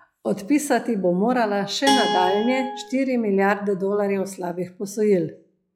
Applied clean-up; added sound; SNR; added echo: classical method log-MMSE.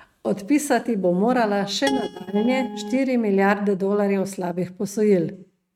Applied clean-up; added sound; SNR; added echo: neural mask model RNNoise.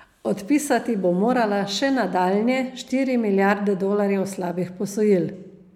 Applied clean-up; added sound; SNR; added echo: none; none; none; none.